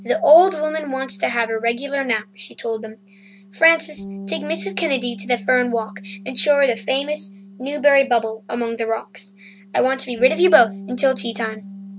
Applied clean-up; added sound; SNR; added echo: none; Bass guitar; 17 dB; none.